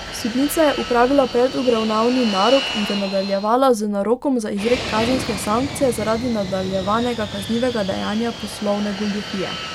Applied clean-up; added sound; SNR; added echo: none; Fixed-wing aircraft, airplane; 10 dB; none.